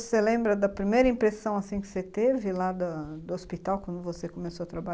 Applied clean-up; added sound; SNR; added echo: none; none; none; none.